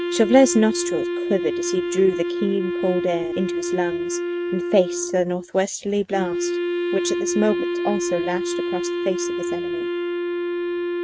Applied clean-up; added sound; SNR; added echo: neural mask model RNNoise.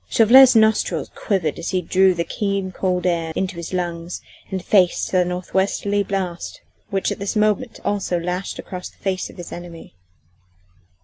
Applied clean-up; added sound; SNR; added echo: none; none; none; none.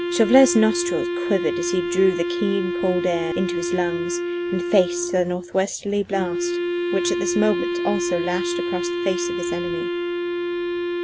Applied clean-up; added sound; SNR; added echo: none; Wind instrument, woodwind instrument; 1 dB; none.